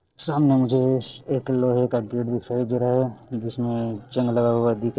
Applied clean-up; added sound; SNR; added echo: neural separator model SepFormer DNS4.